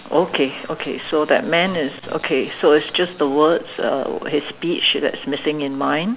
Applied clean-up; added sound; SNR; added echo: none; none; none; none.